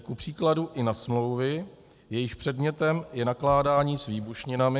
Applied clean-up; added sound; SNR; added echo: none; none; none; none.